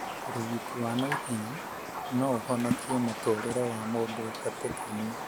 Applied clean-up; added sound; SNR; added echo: none; Raindrop + Water / Splash, splatter; 4 dB; none.